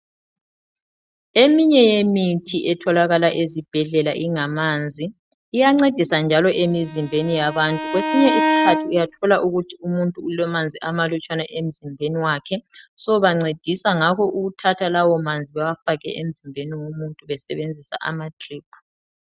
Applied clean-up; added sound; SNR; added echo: neural mask model RNNoise.